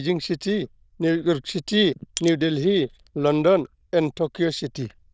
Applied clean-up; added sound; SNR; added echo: neural diffusion model UNIVERSE++.